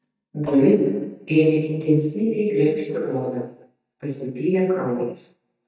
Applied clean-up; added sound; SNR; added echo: neural mask model DeepFilterNet 3.